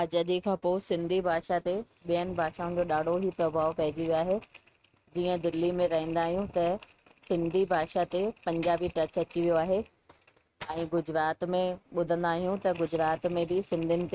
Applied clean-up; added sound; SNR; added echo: neural mask model RNNoise.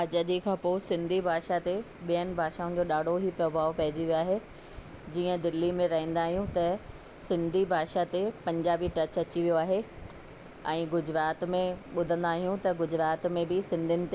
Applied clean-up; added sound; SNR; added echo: none; none; none; none.